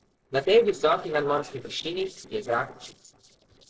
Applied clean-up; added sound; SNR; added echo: neural separator model SepFormer DNS4.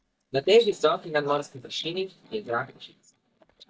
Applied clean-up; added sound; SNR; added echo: neural mask model DeepFilterNet 3.